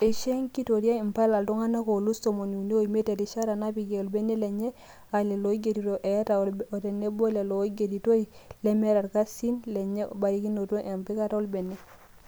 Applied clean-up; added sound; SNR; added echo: none; none; none; none.